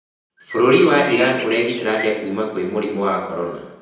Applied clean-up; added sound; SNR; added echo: none; Bird; 12 dB; reverberation time 0.9 s.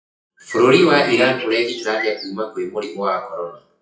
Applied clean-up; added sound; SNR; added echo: classical method WPE with log-MMSE.